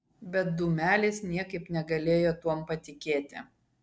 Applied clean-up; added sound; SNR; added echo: none; none; none; none.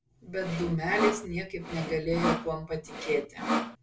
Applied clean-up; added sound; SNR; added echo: none; Sawing; 2 dB; reverberation time 0.2 s.